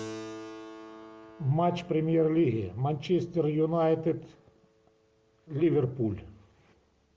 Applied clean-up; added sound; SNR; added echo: none; Keyboard (musical); 19 dB; none.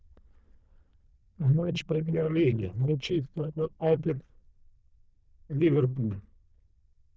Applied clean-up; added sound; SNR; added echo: neural diffusion model UNIVERSE++.